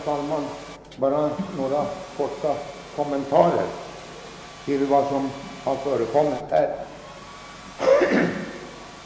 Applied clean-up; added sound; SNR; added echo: none; Domestic sounds, home sounds; 19 dB; reverberation time 2.0 s.